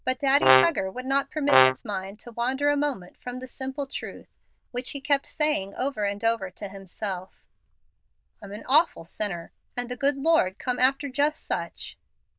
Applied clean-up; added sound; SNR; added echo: neural diffusion model UNIVERSE++.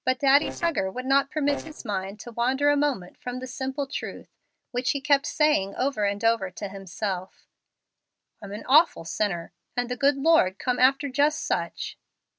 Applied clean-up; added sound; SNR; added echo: neural separator model SepFormer DNS4.